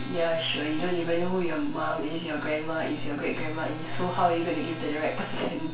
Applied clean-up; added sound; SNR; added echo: none; Trumpet; 20 dB; reverberation time 0.3 s.